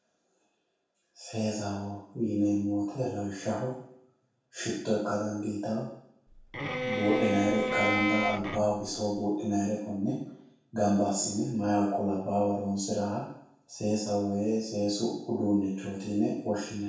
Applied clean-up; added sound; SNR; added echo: none; Bowed string instrument; 1 dB; reverberation time 0.7 s.